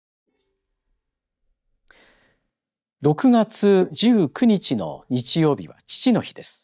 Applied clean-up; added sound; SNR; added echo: neural mask model DeepFilterNet 3.